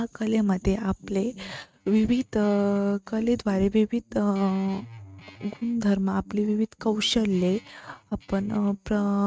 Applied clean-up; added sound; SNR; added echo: neural mask model RNNoise.